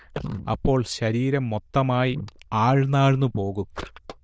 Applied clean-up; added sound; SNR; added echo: neural diffusion model UNIVERSE++.